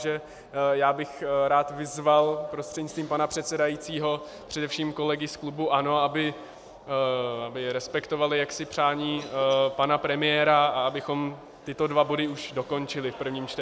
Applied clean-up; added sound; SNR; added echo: none; none; none; none.